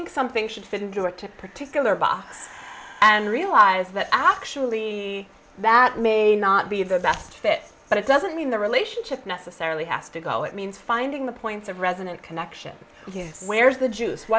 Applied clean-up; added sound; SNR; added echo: none; none; none; none.